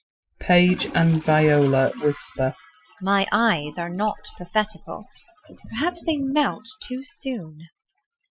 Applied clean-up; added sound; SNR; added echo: classical method Wiener filter.